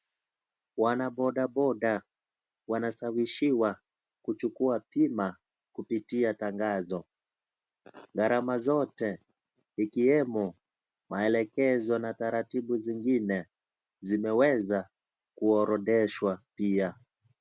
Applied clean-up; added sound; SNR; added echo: none; none; none; none.